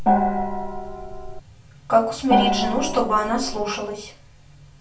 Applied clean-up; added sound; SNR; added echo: none; Gong; -3 dB; reverberation time 0.3 s.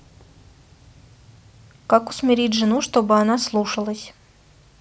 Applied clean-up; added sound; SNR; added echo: none; none; none; none.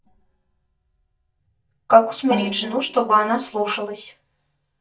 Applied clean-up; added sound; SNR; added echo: neural mask model DeepFilterNet 3.